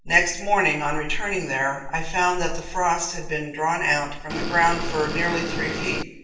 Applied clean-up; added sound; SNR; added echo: none; Motor vehicle (road) / Engine; 7 dB; reverberation time 0.7 s.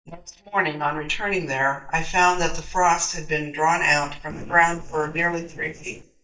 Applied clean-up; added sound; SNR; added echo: neural mask model DeepFilterNet 3.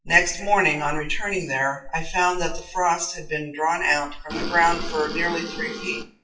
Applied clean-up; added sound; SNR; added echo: classical method WPE with log-MMSE.